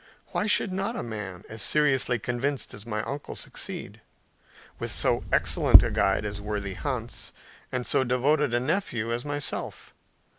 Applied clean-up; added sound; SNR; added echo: none; Tap; -5 dB; none.